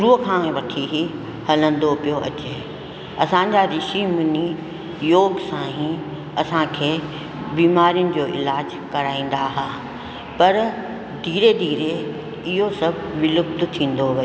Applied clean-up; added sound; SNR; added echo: none; none; none; none.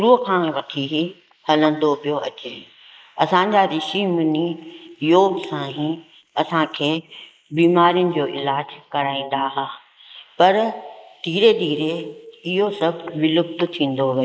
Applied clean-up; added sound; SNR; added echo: neural mask model Resemble Enhance denoiser.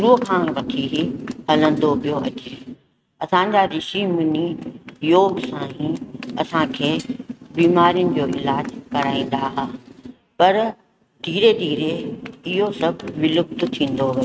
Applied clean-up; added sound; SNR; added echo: neural mask model RNNoise.